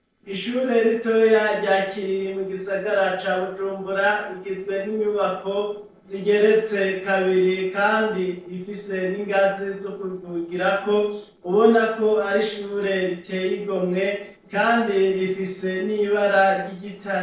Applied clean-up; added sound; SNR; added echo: neural separator model SepFormer DNS4.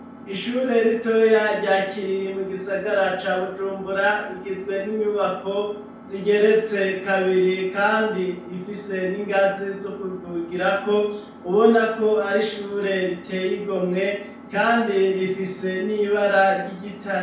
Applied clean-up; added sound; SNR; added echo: none; Engine; 18 dB; reverberation time 0.5 s.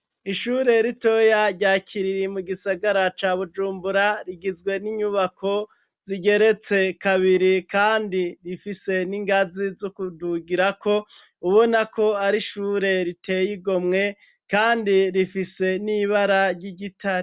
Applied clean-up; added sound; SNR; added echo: none; none; none; none.